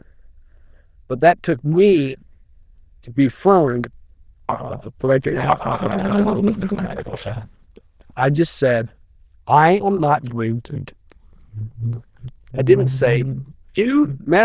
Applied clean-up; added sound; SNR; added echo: neural diffusion model UNIVERSE++.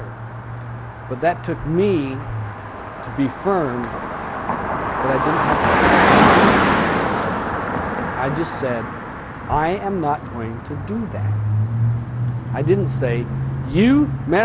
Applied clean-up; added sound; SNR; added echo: none; Car passing by; -3 dB; none.